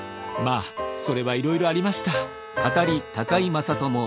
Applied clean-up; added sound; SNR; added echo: none; Bowed string instrument + Trumpet; 14 dB; none.